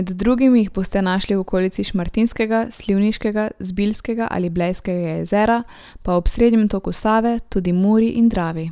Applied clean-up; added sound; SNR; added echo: none; none; none; none.